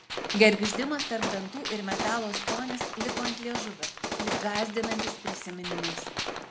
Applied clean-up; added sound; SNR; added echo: none; Gunshot, gunfire; 3 dB; none.